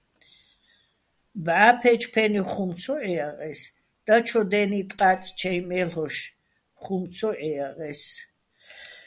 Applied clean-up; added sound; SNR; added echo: none; Tambourine; 5 dB; none.